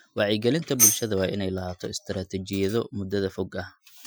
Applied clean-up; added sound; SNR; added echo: classical method Wiener filter.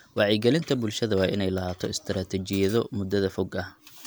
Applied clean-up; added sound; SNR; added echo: none; none; none; none.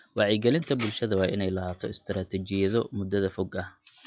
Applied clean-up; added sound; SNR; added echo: classical method log-MMSE.